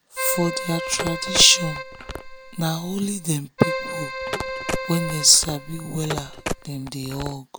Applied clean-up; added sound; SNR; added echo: none; Keyboard (musical) + Telephone; 7 dB; none.